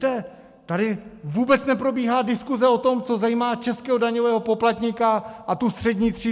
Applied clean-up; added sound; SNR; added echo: none; none; none; none.